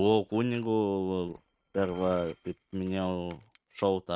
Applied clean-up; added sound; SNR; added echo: neural mask model RNNoise.